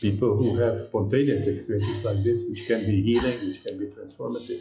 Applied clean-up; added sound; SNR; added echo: classical method log-MMSE.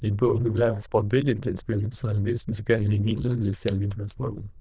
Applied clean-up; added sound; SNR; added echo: neural diffusion model UNIVERSE++.